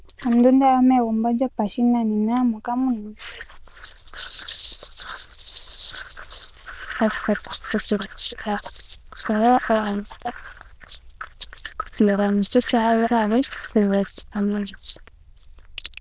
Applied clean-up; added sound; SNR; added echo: neural diffusion model UNIVERSE++.